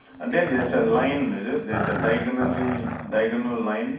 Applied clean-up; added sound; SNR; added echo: none; Growling; 8 dB; reverberation time 0.6 s.